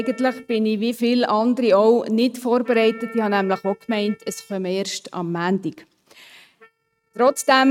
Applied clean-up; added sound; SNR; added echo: neural mask model RNNoise.